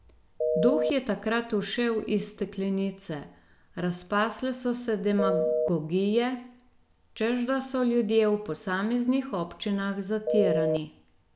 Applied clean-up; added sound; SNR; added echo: none; Telephone; 0 dB; none.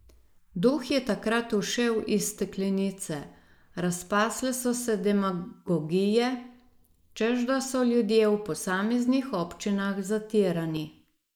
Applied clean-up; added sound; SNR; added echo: neural mask model Resemble Enhance denoiser.